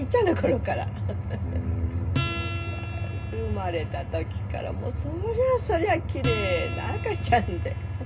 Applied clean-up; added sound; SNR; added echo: none; Acoustic guitar; 12 dB; reverberation time 0.2 s.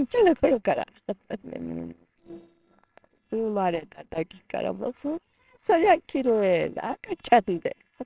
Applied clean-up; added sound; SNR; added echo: neural separator model SepFormer WHAMR!.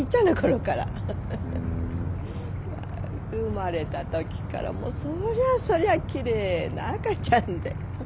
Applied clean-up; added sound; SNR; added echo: none; none; none; none.